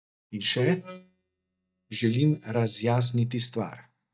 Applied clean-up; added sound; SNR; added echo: neural mask model DeepFilterNet 3.